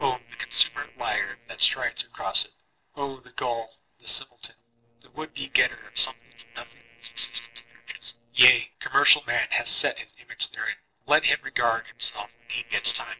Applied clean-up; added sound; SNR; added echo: neural separator model SepFormer DNS4.